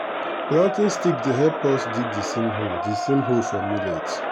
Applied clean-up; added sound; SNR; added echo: none; Crowd; 3 dB; none.